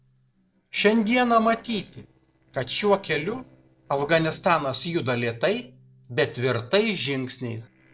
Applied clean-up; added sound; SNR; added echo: neural separator model SepFormer DNS4.